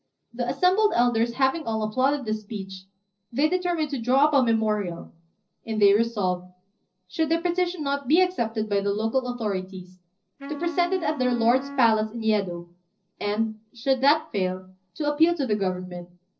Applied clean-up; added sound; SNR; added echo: neural separator model SepFormer DNS4.